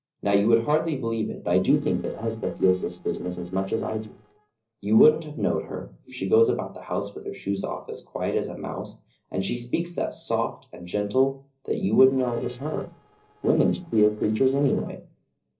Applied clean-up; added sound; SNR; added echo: neural separator model SepFormer DNS4.